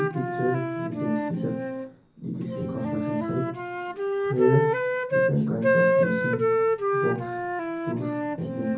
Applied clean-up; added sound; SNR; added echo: none; Wind instrument, woodwind instrument; -3 dB; reverberation time 0.6 s.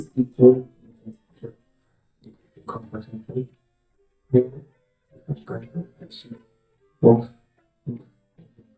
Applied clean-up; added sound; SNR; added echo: neural mask model DeepFilterNet 3.